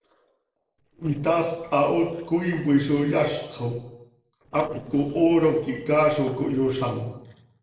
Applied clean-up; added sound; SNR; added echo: neural separator model SepFormer DNS4.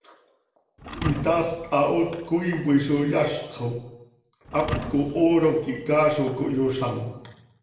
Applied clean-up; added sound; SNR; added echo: none; Thump, thud; 13 dB; reverberation time 0.8 s.